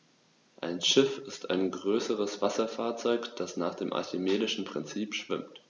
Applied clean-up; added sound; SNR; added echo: none; none; none; none.